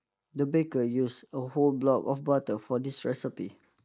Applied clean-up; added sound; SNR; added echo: neural mask model Resemble Enhance denoiser.